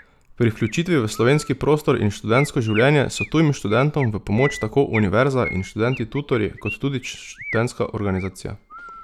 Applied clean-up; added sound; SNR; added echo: none; Chirp, tweet; 15 dB; none.